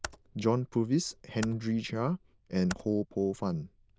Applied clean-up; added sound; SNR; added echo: neural diffusion model UNIVERSE++.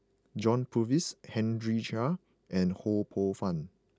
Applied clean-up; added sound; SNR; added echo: none; none; none; none.